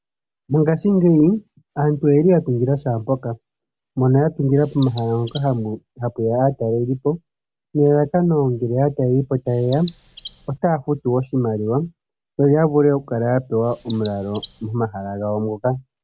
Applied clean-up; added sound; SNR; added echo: none; Chirp, tweet; 13 dB; none.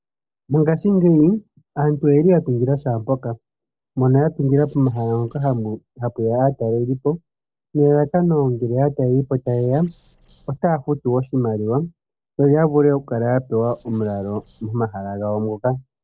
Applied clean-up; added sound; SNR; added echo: neural separator model SepFormer DNS4.